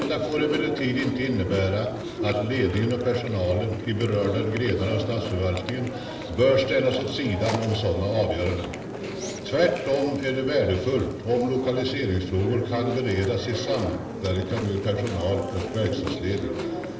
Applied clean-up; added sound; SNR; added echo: none; Chewing, mastication; 8 dB; reverberation time 0.8 s.